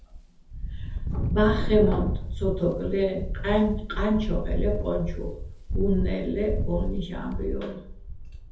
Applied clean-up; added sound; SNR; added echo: none; Wind; 1 dB; reverberation time 0.5 s.